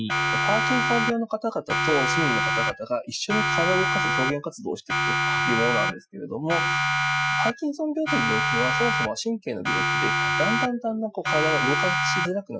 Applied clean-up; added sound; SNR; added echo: classical method Wiener filter.